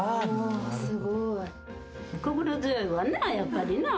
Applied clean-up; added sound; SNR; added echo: none; none; none; none.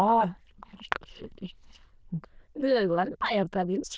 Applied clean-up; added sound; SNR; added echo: neural diffusion model UNIVERSE++.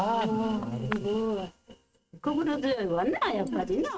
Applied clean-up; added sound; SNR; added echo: neural mask model RNNoise.